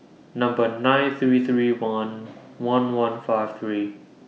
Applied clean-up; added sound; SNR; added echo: none; none; none; none.